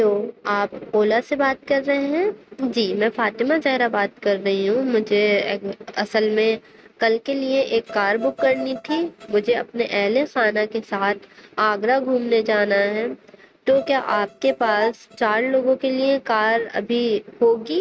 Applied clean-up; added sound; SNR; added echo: neural mask model RNNoise.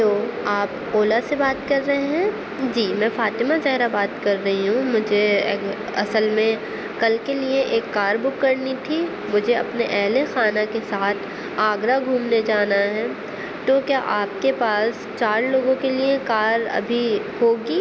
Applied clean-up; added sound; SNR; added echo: none; none; none; none.